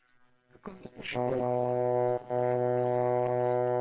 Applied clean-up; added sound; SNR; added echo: neural separator model SepFormer WHAM!.